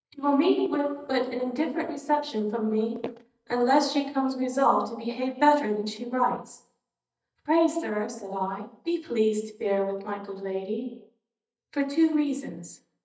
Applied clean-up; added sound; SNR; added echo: neural mask model DeepFilterNet 3.